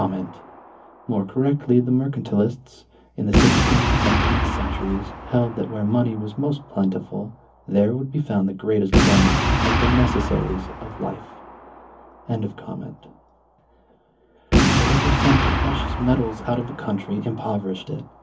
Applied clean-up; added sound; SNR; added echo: none; Boom; 0 dB; reverberation time 0.3 s.